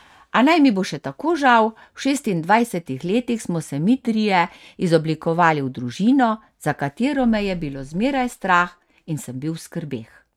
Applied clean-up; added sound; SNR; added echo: neural mask model RNNoise.